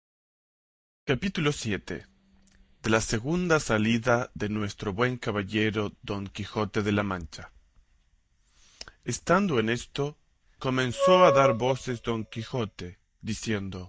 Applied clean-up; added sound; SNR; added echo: neural mask model DeepFilterNet 3.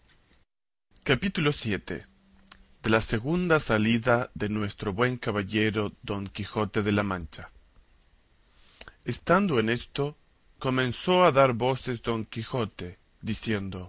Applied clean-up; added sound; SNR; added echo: none; none; none; none.